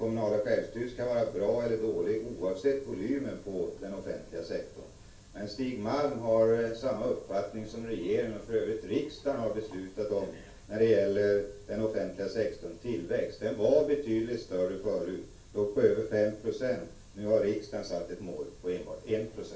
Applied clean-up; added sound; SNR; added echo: none; none; none; reverberation time 0.3 s.